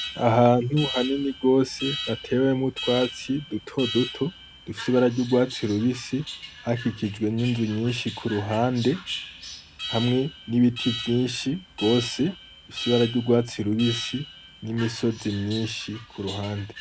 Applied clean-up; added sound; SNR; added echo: none; Alarm; 12 dB; none.